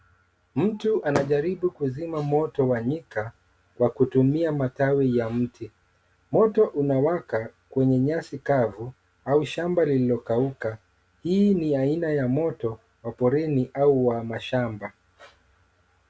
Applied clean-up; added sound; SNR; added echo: none; Fireworks; 14 dB; none.